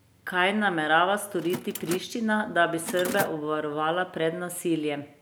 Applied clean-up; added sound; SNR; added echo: none; Mechanisms; 12 dB; none.